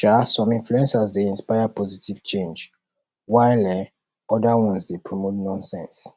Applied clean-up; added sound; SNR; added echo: none; none; none; none.